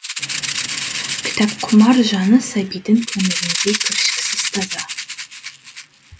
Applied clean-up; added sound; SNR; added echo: none; Rattle (instrument); 6 dB; none.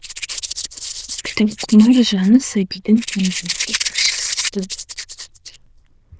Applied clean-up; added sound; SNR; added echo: neural diffusion model UNIVERSE++.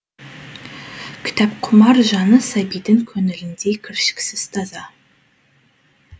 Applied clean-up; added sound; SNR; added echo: none; none; none; none.